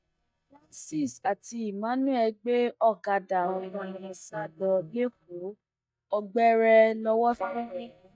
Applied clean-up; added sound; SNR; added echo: neural mask model DeepFilterNet 3.